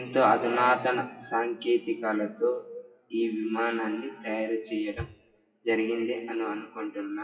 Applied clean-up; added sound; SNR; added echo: classical method WPE with log-MMSE.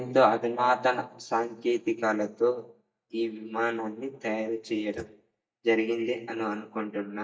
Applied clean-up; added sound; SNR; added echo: neural mask model DeepFilterNet 3.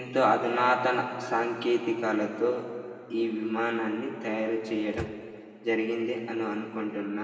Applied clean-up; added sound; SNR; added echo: none; Microwave oven; 15 dB; reverberation time 2.7 s.